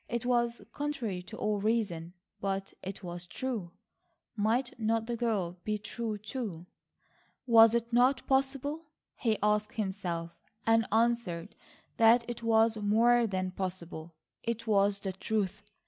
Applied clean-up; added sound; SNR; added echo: none; none; none; none.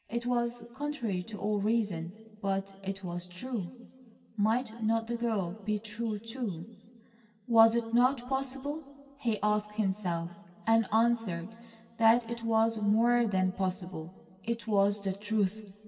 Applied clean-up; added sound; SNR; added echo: none; none; none; reverberation time 2.2 s.